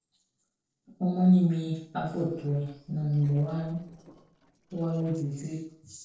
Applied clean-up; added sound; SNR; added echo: neural separator model SepFormer DNS4.